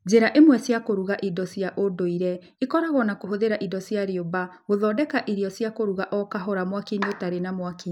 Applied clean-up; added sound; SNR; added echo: none; Clapping; 13 dB; none.